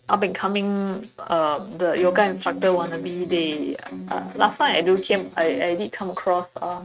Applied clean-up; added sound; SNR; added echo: neural mask model RNNoise.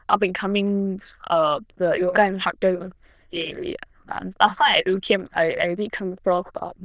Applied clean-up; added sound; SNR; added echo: neural diffusion model UNIVERSE++.